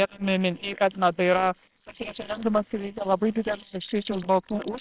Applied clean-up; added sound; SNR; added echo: neural separator model SepFormer WHAMR!.